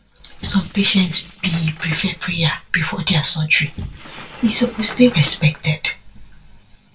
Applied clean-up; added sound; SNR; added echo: neural separator model SepFormer DNS4.